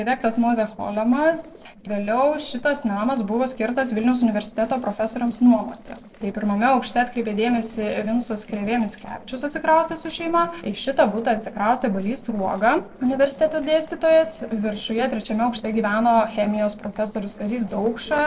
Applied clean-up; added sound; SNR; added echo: neural separator model SepFormer DNS4.